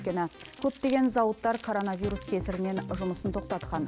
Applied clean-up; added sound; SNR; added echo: none; Crumpling, crinkling; 19 dB; none.